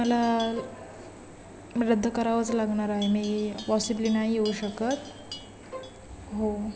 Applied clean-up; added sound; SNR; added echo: none; Livestock, farm animals, working animals + Bowed string instrument; 17 dB; none.